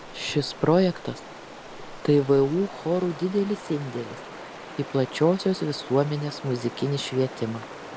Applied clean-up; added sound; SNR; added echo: none; Stream; 14 dB; none.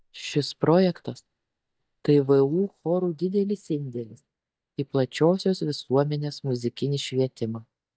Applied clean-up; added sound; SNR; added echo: neural mask model DeepFilterNet 3.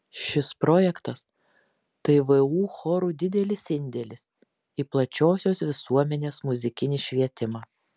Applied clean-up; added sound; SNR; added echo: none; none; none; none.